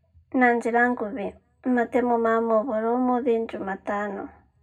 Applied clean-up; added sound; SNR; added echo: none; none; none; reverberation time 0.3 s.